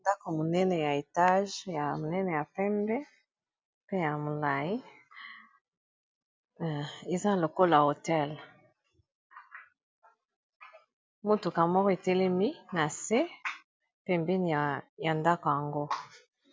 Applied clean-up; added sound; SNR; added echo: none; none; none; none.